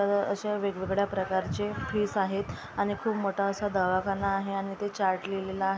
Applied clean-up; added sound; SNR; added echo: none; none; none; none.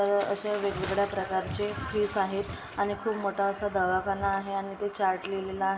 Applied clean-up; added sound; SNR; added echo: none; Bathtub (filling or washing) / Splash, splatter; 16 dB; reverberation time 2.8 s.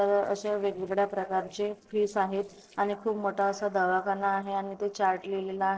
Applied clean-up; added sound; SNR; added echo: neural separator model SepFormer DNS4.